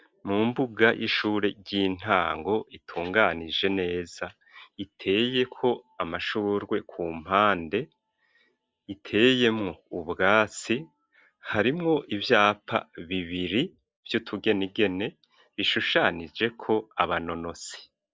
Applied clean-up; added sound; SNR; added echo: none; none; none; none.